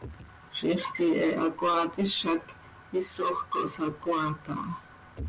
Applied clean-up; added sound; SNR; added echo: none; none; none; none.